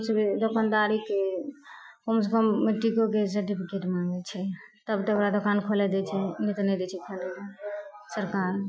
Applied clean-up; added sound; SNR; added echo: classical method Wiener filter.